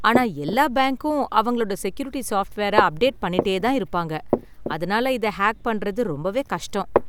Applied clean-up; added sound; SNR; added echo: none; Walk, footsteps; 7 dB; none.